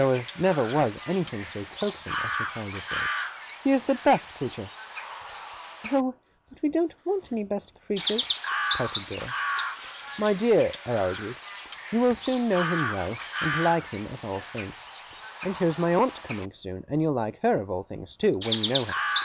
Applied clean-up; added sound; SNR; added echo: none; Chirp, tweet; 2 dB; none.